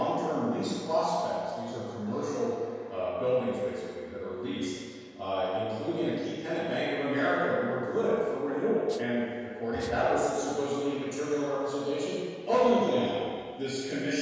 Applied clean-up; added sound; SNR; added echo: none; Rattle (instrument); 20 dB; reverberation time 1.9 s.